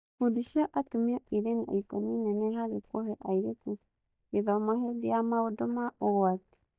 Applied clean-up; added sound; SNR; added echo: neural mask model DeepFilterNet 3.